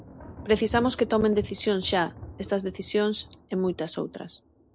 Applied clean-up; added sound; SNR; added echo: none; Thunder; 16 dB; none.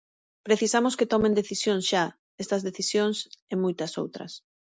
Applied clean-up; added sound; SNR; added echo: none; none; none; none.